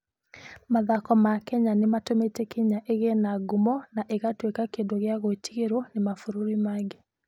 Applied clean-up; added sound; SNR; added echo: none; none; none; none.